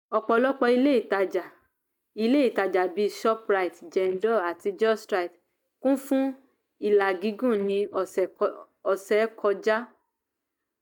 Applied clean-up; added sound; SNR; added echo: neural mask model DeepFilterNet 3.